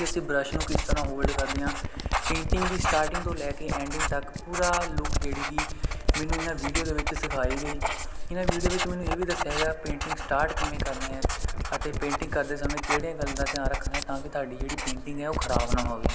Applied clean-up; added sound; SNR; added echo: none; Writing; -3 dB; none.